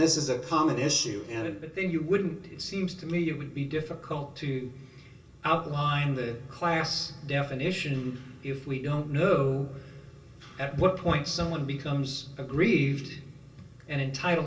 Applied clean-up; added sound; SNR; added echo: none; none; none; reverberation time 0.2 s.